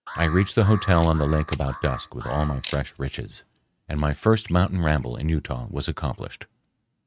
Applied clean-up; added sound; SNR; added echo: neural mask model RNNoise.